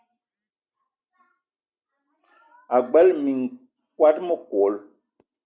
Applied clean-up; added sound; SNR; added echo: none; none; none; none.